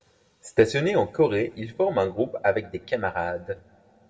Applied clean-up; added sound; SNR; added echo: none; none; none; reverberation time 2.5 s.